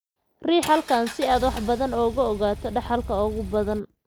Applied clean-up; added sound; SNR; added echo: none; Engine; 11 dB; none.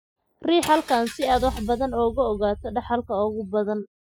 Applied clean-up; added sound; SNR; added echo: classical method Wiener filter.